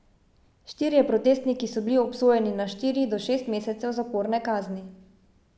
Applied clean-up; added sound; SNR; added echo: none; none; none; none.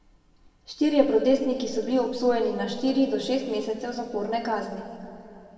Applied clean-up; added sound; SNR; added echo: none; none; none; reverberation time 2.1 s.